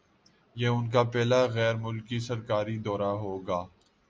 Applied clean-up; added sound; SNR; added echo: none; none; none; none.